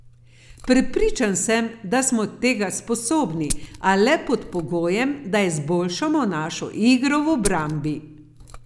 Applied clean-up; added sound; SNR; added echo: none; Glass; 15 dB; none.